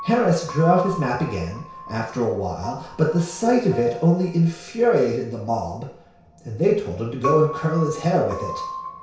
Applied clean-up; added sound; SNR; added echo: none; Piano; 13 dB; reverberation time 0.6 s.